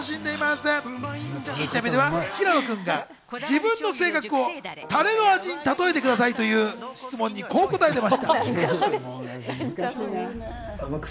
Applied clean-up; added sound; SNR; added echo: none; none; none; none.